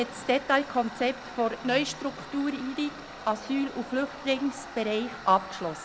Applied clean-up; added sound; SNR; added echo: none; Tools; 13 dB; none.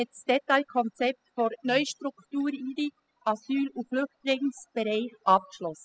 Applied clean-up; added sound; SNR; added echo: classical method spectral subtraction.